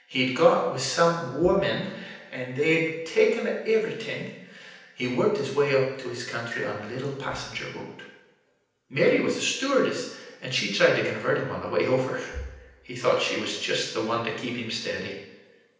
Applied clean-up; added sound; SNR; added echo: none; none; none; reverberation time 0.9 s.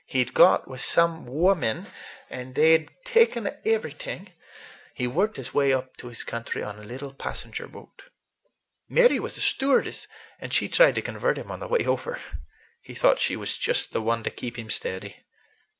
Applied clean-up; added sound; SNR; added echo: none; none; none; none.